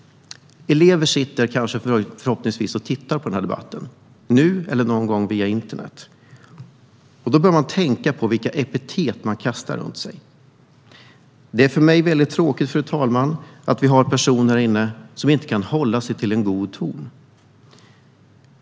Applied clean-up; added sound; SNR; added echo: none; none; none; none.